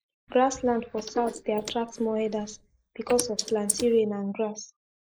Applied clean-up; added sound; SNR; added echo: neural mask model Resemble Enhance denoiser.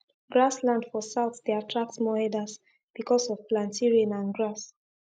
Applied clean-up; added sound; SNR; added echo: none; none; none; none.